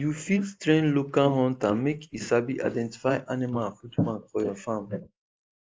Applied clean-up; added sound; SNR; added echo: neural mask model Resemble Enhance denoiser.